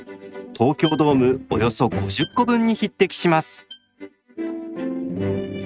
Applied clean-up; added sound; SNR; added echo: neural mask model RNNoise.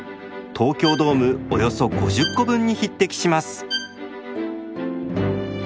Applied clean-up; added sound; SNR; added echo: none; Bowed string instrument; 11 dB; none.